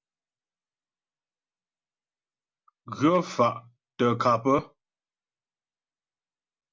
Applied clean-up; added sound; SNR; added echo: none; none; none; none.